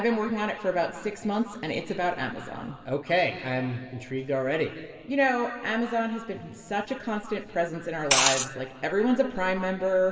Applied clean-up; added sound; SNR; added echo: none; Liquid; -3 dB; reverberation time 2.0 s.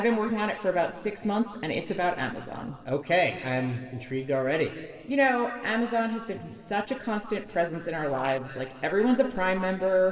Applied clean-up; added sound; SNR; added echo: neural separator model SepFormer DNS4.